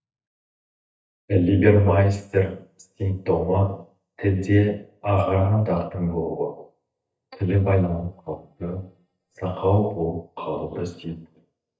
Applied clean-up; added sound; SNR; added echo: neural mask model DeepFilterNet 3.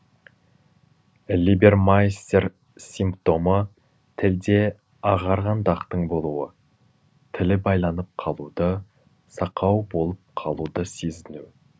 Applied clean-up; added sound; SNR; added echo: none; none; none; none.